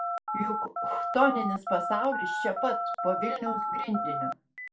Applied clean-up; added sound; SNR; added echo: none; Telephone; 1 dB; reverberation time 0.2 s.